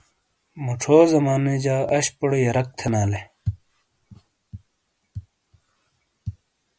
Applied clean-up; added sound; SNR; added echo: none; none; none; none.